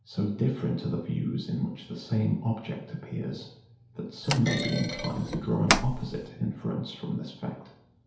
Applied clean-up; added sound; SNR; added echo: none; Thump, thud; 1 dB; reverberation time 0.8 s.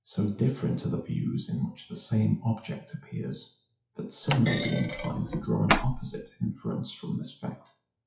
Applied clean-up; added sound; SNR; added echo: classical method WPE with log-MMSE.